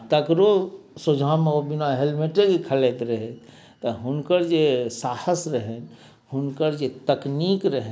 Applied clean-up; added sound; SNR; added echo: none; none; none; none.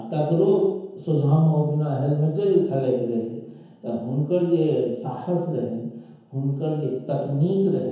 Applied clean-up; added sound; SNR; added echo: none; none; none; reverberation time 0.9 s.